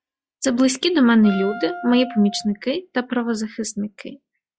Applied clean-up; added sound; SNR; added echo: classical method log-MMSE.